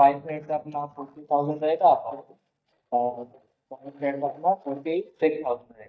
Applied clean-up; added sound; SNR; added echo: neural mask model DeepFilterNet 3.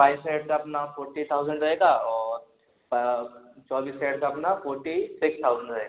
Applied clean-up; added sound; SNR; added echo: none; none; none; none.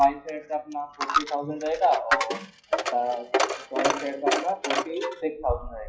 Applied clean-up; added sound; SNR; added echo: classical method WPE with log-MMSE.